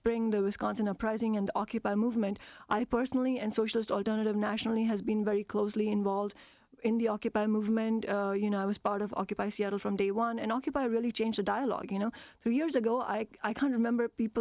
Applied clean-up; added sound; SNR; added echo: none; none; none; none.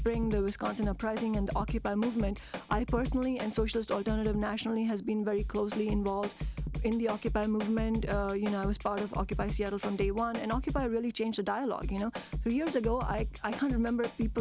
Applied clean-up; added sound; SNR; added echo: none; Drum kit; 6 dB; none.